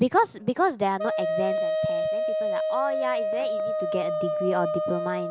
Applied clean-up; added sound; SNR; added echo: none; Wind instrument, woodwind instrument; -1 dB; none.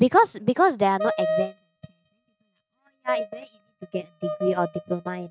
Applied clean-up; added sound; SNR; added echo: neural mask model RNNoise.